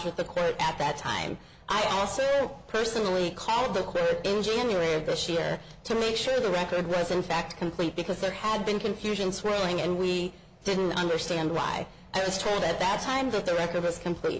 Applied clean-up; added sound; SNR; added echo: none; none; none; none.